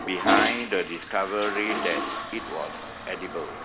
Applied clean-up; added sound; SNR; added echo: none; Toilet flush; 1 dB; none.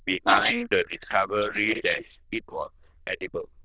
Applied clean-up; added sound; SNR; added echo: neural diffusion model UNIVERSE++.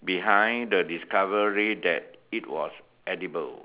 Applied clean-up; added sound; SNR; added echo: none; none; none; none.